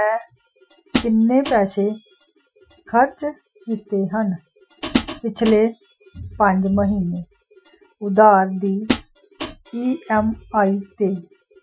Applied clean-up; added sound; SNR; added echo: classical method Wiener filter.